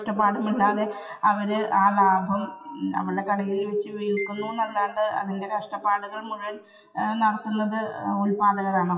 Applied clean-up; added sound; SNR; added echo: classical method WPE with log-MMSE.